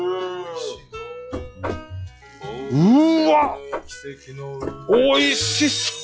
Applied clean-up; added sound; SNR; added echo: classical method log-MMSE.